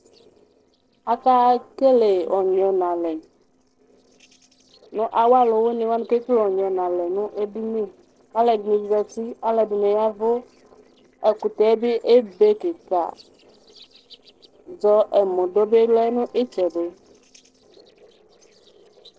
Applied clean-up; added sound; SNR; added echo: neural separator model SepFormer DNS4.